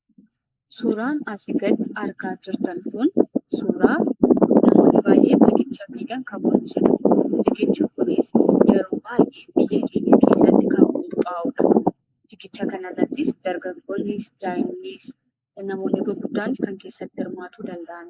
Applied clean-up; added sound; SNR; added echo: neural mask model Resemble Enhance denoiser.